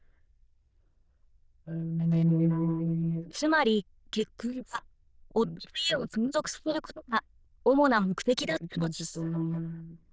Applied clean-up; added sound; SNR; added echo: neural diffusion model UNIVERSE++.